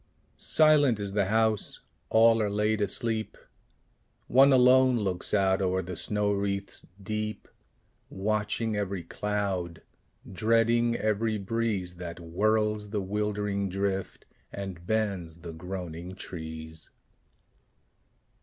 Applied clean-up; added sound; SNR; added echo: none; none; none; none.